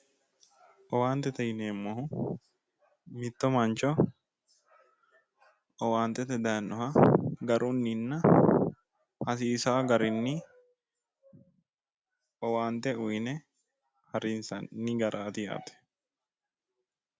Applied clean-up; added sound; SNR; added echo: none; none; none; none.